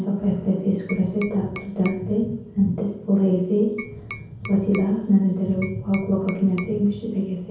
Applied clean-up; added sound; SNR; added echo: none; Tap; 17 dB; reverberation time 0.9 s.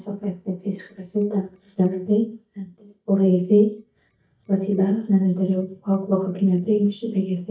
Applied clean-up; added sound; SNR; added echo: neural mask model DeepFilterNet 3.